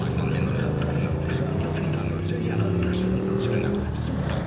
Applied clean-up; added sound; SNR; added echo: none; Motorcycle; -4 dB; reverberation time 0.8 s.